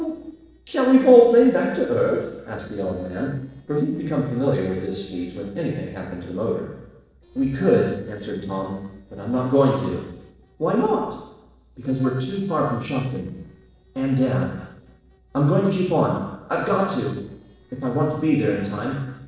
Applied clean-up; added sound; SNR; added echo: neural separator model SepFormer DNS4.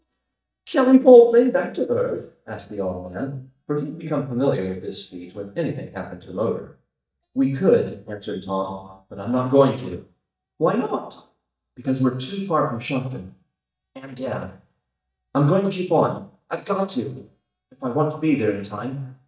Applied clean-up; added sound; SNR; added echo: neural mask model DeepFilterNet 3.